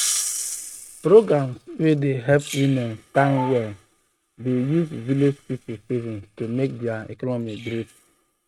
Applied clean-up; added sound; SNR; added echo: neural mask model RNNoise.